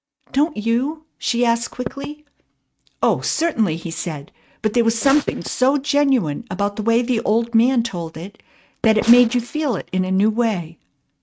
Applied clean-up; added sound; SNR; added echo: neural mask model RNNoise.